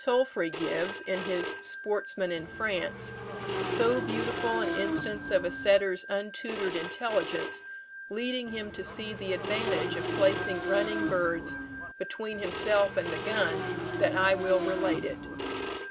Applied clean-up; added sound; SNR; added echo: none; Telephone + Motorcycle / Engine; 2 dB; none.